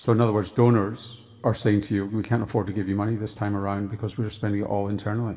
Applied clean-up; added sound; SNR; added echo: none; none; none; reverberation time 2.3 s.